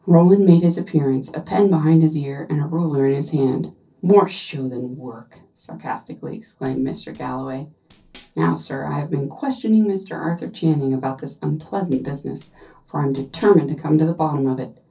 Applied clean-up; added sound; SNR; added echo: neural separator model SepFormer DNS4.